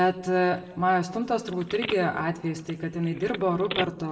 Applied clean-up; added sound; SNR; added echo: none; Telephone; 13 dB; reverberation time 1.1 s.